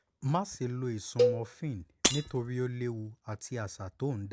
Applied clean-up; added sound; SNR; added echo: none; Cowbell + Shatter; -3 dB; none.